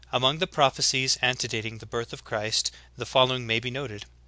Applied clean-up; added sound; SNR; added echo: none; none; none; none.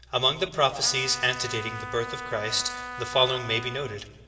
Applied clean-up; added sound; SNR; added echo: none; Trumpet; 10 dB; reverberation time 2.7 s.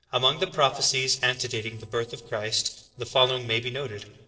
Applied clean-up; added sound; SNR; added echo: neural separator model SepFormer DNS4.